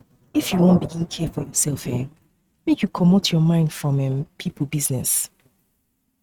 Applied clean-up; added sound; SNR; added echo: neural mask model RNNoise.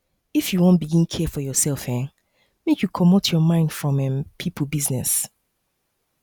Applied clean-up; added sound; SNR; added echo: none; none; none; none.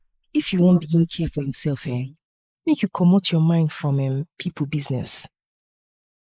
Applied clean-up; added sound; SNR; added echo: neural mask model Resemble Enhance denoiser.